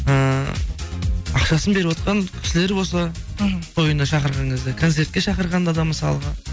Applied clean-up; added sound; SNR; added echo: none; none; none; none.